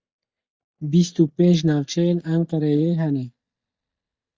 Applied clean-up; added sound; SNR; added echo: neural mask model DeepFilterNet 3.